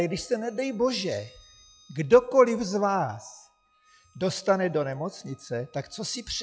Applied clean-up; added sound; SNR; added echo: classical method log-MMSE.